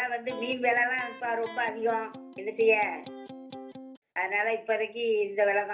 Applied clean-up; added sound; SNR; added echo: none; Electric guitar; 15 dB; reverberation time 0.3 s.